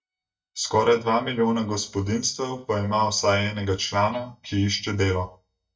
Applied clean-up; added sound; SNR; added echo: neural mask model DeepFilterNet 3.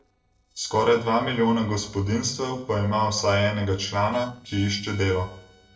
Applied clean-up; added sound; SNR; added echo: neural separator model SepFormer DNS4.